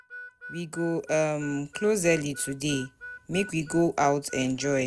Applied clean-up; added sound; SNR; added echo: none; Harmonica; 16 dB; none.